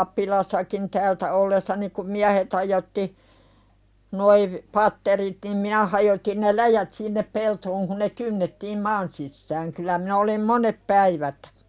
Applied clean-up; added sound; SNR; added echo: none; none; none; none.